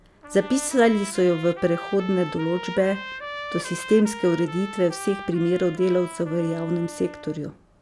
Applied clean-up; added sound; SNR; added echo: none; Trumpet; 13 dB; none.